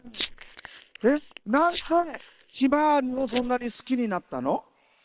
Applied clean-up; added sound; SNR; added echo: neural separator model SepFormer WHAM!.